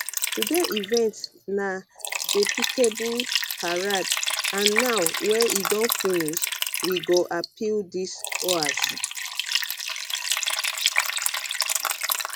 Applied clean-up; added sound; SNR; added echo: none; Liquid; 0 dB; none.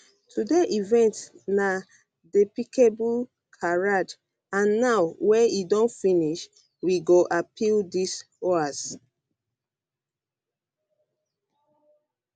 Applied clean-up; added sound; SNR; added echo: none; none; none; none.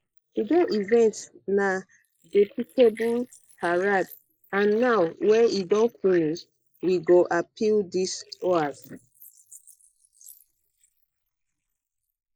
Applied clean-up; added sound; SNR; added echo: neural mask model Resemble Enhance denoiser.